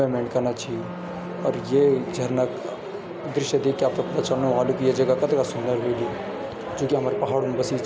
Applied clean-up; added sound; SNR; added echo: none; Wind instrument, woodwind instrument; 13 dB; none.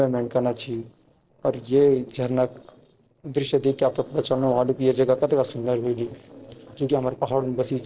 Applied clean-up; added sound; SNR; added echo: neural separator model SepFormer DNS4.